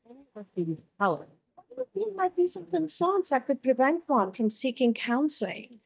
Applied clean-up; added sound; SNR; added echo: neural mask model DeepFilterNet 3.